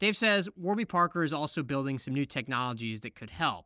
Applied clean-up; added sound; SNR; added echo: none; none; none; none.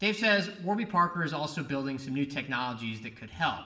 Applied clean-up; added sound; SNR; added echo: none; none; none; reverberation time 1.0 s.